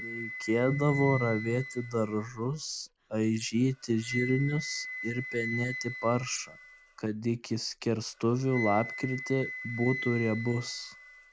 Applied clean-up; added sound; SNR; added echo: none; Wind instrument, woodwind instrument; 10 dB; none.